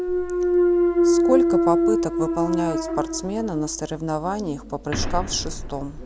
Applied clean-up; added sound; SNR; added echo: none; Thump, thud; -5 dB; none.